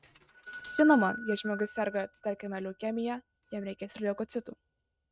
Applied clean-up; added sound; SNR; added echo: neural mask model RNNoise.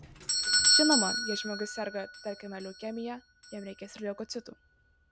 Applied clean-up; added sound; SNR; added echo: none; Doorbell; -4 dB; none.